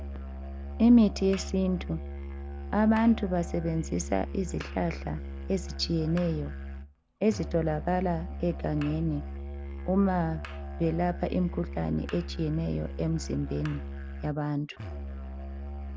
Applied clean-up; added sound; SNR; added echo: none; Musical instrument; 8 dB; none.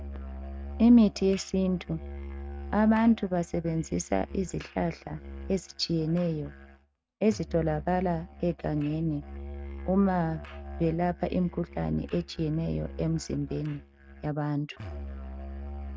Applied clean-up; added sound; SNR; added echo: neural mask model RNNoise.